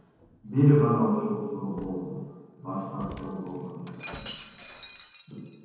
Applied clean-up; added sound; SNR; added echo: none; Shatter; 18 dB; reverberation time 1.2 s.